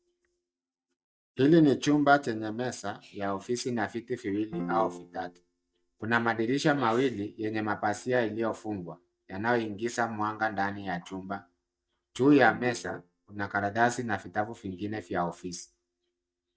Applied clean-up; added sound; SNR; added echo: neural mask model DeepFilterNet 3.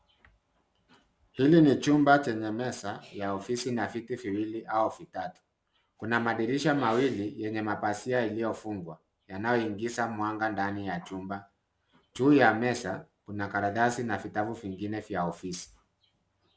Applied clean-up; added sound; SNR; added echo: none; none; none; none.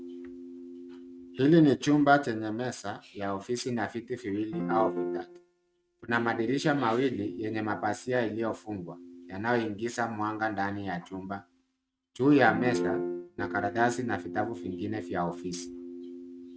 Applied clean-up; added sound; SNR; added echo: neural mask model RNNoise.